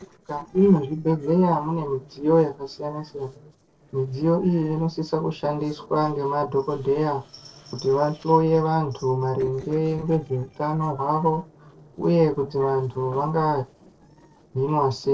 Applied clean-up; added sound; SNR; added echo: neural separator model SepFormer DNS4.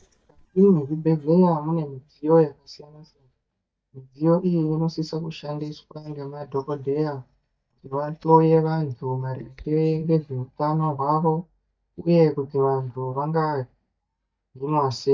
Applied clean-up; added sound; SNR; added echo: neural mask model DeepFilterNet 3.